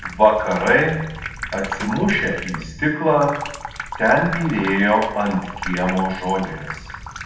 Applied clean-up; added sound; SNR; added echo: none; Sink (filling or washing) / Water tap, faucet; 10 dB; reverberation time 0.8 s.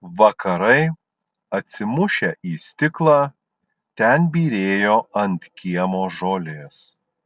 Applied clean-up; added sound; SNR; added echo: none; none; none; none.